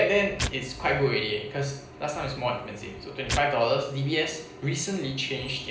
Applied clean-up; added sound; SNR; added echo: none; Tearing; 11 dB; reverberation time 0.5 s.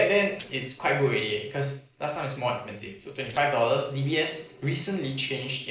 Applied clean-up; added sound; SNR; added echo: neural separator model SepFormer DNS4.